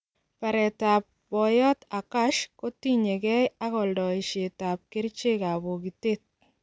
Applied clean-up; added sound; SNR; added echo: none; none; none; none.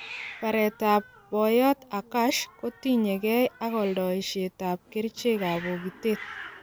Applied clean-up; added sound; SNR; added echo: none; Hiss; 18 dB; none.